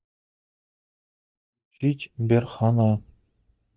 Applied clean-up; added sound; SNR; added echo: neural mask model DeepFilterNet 3.